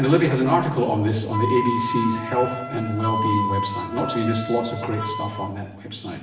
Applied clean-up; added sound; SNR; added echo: none; Wind instrument, woodwind instrument; 6 dB; reverberation time 0.9 s.